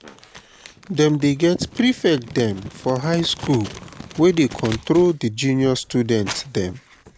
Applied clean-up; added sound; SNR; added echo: none; Crumpling, crinkling; 17 dB; none.